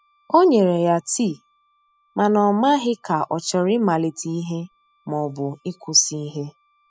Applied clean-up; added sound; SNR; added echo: classical method spectral subtraction.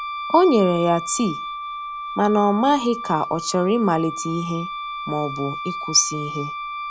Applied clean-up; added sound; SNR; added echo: none; Wind instrument, woodwind instrument; 8 dB; none.